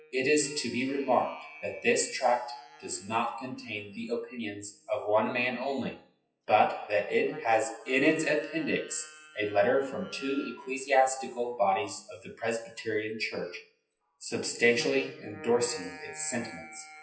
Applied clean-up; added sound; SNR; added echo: classical method WPE with log-MMSE.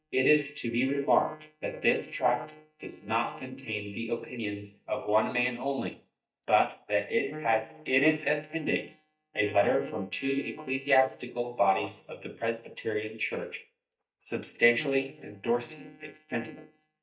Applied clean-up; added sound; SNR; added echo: neural mask model DeepFilterNet 3.